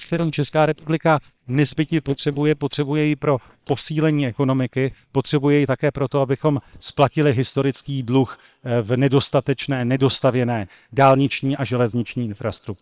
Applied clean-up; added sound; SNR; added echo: neural separator model SepFormer WHAM!.